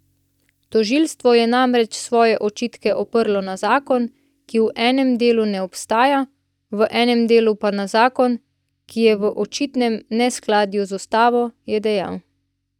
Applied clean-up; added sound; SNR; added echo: neural mask model DeepFilterNet 3.